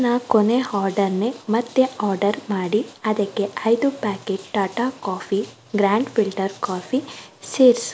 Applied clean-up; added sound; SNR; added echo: none; none; none; none.